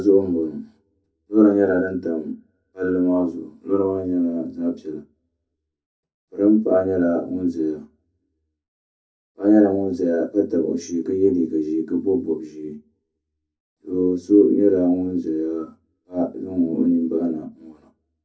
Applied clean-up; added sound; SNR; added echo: none; none; none; reverberation time 0.3 s.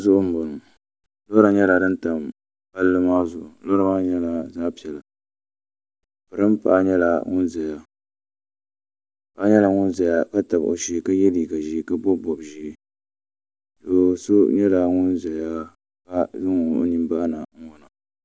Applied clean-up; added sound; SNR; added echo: none; none; none; none.